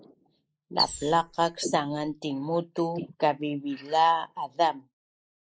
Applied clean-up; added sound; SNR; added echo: neural mask model Resemble Enhance denoiser.